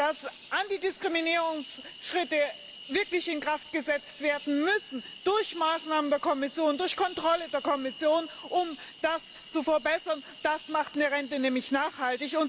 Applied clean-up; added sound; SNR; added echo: none; Cricket / Frog; 18 dB; none.